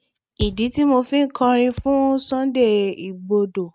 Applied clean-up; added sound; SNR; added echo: neural mask model RNNoise.